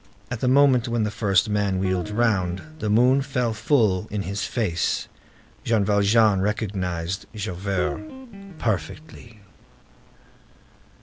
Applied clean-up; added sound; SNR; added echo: none; Guitar; 11 dB; none.